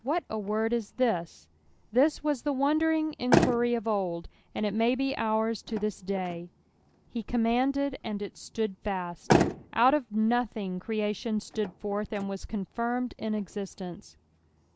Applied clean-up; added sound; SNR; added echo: none; Motor vehicle (road); 7 dB; none.